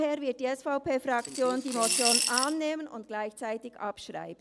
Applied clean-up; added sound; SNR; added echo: none; Coin (dropping) / Glass; -1 dB; none.